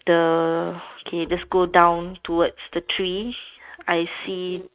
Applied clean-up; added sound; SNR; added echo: neural mask model RNNoise.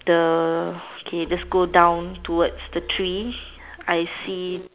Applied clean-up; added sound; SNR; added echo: none; Keyboard (musical); 20 dB; none.